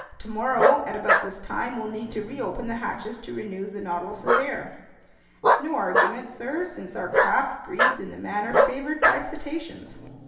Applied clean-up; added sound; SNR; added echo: none; Bark; -3 dB; reverberation time 0.9 s.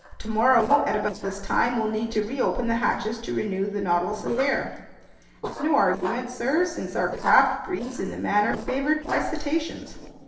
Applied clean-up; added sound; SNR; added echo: neural separator model SepFormer DNS4.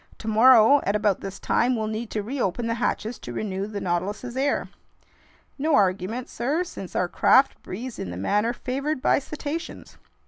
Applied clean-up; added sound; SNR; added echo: none; none; none; none.